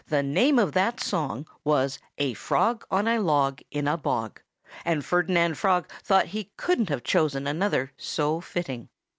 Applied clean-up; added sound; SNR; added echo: none; none; none; none.